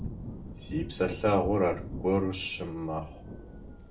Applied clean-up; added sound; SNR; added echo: none; Thunder / Rain; 10 dB; reverberation time 0.3 s.